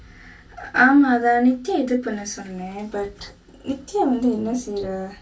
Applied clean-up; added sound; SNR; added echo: none; none; none; reverberation time 0.1 s.